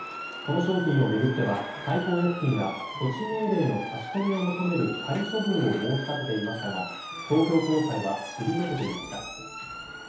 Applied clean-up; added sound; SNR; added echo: none; Motor vehicle (road) / Siren; 10 dB; reverberation time 2.2 s.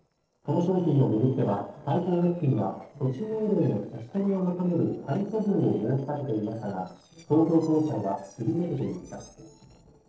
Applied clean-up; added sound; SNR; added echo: neural separator model SepFormer DNS4.